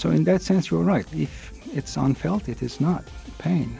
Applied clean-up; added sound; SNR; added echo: none; Drum kit; 18 dB; none.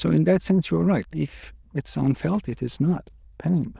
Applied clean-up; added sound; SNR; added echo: neural diffusion model UNIVERSE++.